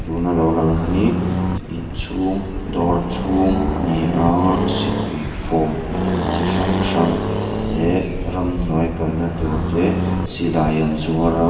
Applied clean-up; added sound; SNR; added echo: none; Accelerating, revving, vroom; 2 dB; reverberation time 2.3 s.